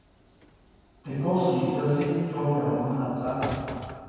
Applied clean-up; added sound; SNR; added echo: none; Sliding door / Train; 14 dB; reverberation time 2.1 s.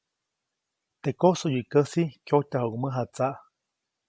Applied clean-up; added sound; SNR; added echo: none; none; none; none.